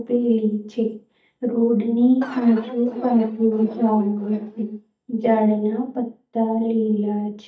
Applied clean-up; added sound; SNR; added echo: neural mask model DeepFilterNet 3.